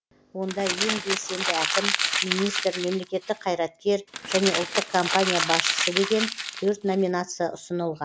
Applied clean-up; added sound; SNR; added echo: none; Crumpling, crinkling; 1 dB; none.